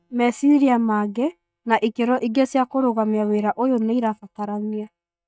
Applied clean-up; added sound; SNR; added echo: neural mask model DeepFilterNet 3.